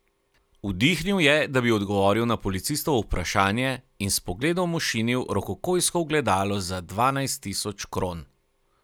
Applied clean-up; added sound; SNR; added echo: none; none; none; none.